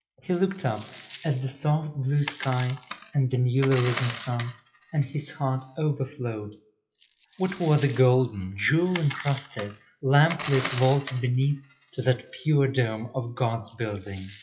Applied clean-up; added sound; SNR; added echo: classical method WPE with log-MMSE.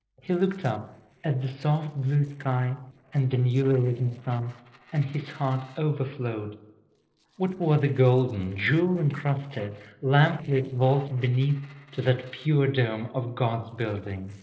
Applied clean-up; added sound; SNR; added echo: neural separator model SepFormer DNS4.